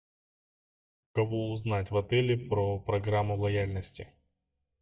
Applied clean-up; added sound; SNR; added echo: neural mask model DeepFilterNet 3.